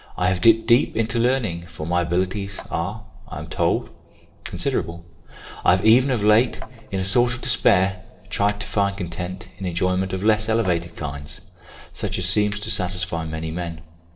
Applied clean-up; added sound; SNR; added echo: neural separator model SepFormer DNS4.